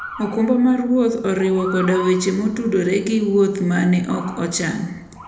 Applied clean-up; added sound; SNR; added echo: none; Motor vehicle (road) / Siren; 17 dB; reverberation time 0.8 s.